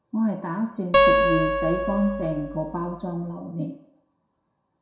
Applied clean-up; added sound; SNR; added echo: none; Acoustic guitar; -4 dB; reverberation time 0.6 s.